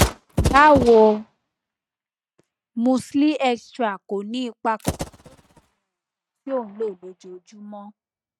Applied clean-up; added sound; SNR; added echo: neural mask model RNNoise.